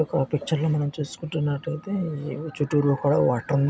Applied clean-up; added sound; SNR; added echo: none; none; none; none.